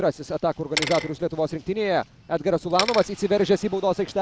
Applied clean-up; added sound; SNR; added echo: none; Bicycle; 10 dB; none.